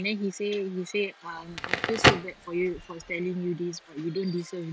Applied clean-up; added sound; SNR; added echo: none; Crackle; 0 dB; none.